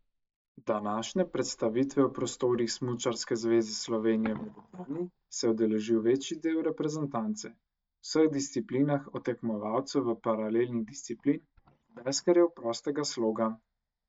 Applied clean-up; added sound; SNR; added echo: neural mask model DeepFilterNet 3.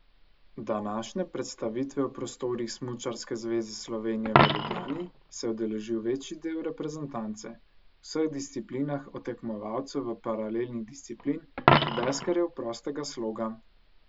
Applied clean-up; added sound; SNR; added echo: none; Coin (dropping); 0 dB; none.